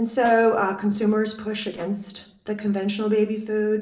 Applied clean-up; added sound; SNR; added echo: neural separator model SepFormer DNS4.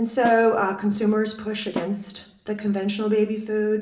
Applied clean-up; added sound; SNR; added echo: none; Snare drum; 15 dB; reverberation time 0.7 s.